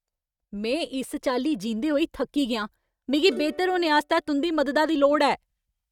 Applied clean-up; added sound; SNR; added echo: neural mask model RNNoise.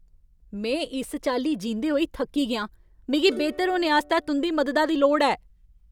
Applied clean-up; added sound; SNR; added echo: none; Plucked string instrument; 17 dB; none.